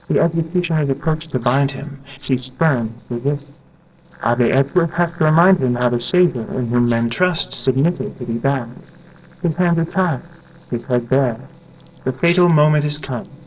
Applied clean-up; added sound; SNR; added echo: neural separator model SepFormer DNS4.